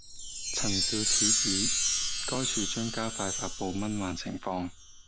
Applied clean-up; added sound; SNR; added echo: none; Chime; -4 dB; none.